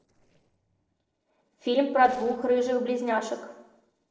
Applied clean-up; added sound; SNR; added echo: neural separator model SepFormer DNS4.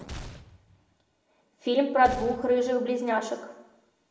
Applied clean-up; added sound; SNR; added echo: none; Gunshot, gunfire; 16 dB; reverberation time 0.9 s.